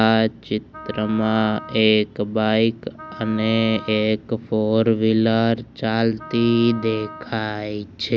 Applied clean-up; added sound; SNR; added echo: none; Wind instrument, woodwind instrument; 18 dB; none.